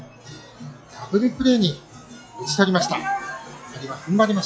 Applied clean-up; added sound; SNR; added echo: classical method log-MMSE.